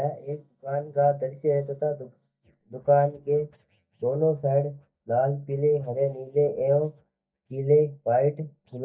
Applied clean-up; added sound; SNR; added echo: neural mask model DeepFilterNet 3.